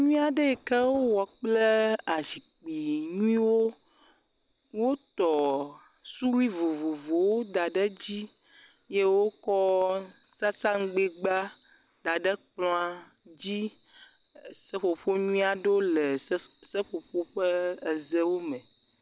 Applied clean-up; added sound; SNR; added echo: none; none; none; none.